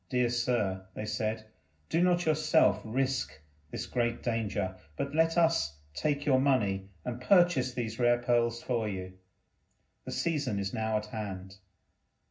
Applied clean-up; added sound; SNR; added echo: none; none; none; reverberation time 0.4 s.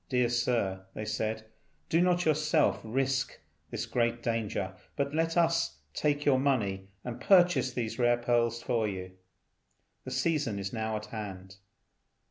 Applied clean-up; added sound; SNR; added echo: none; none; none; none.